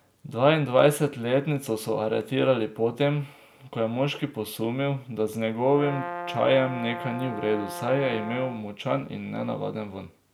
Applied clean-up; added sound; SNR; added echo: none; Brass instrument; 10 dB; none.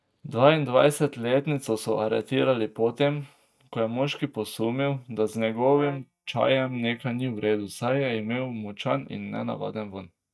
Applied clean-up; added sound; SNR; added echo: neural mask model DeepFilterNet 3.